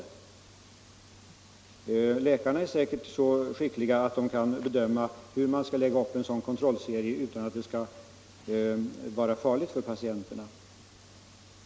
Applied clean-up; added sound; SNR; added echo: none; none; none; none.